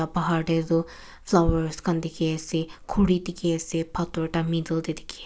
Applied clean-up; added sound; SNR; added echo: none; none; none; none.